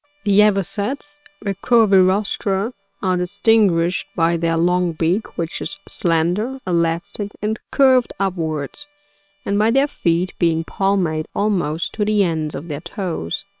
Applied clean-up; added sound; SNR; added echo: neural separator model SepFormer WHAM!.